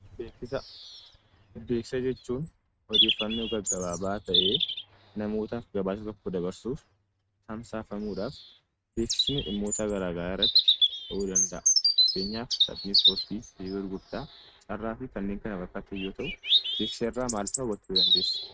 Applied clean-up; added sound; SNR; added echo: neural mask model RNNoise.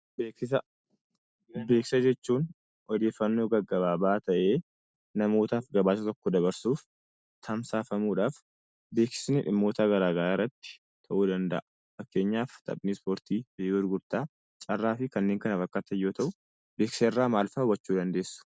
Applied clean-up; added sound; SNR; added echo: none; none; none; none.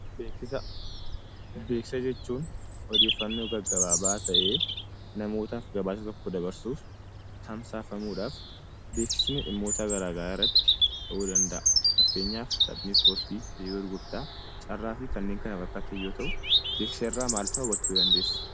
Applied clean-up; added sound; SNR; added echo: none; Bird vocalization, bird call, bird song; -5 dB; none.